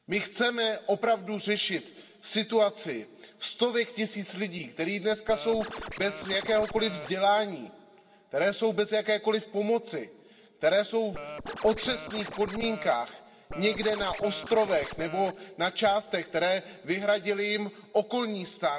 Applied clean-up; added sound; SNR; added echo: none; Scratching (performance technique); 10 dB; reverberation time 1.6 s.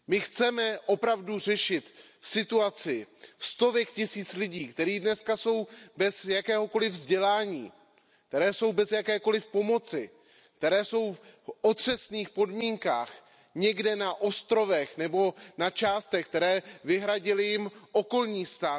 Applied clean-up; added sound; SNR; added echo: none; none; none; none.